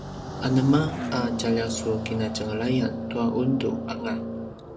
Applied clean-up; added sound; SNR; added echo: none; Car passing by; 5 dB; reverberation time 0.4 s.